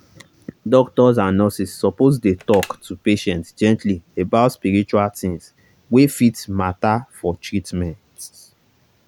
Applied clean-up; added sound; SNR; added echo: none; Telephone; 19 dB; none.